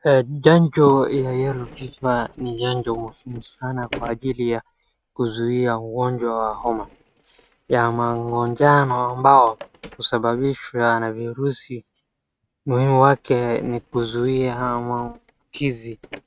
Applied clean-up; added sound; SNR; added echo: neural mask model RNNoise.